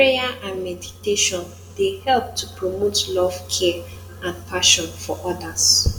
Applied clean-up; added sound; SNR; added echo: none; none; none; reverberation time 0.8 s.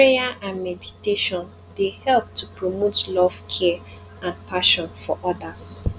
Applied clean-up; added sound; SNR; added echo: none; none; none; none.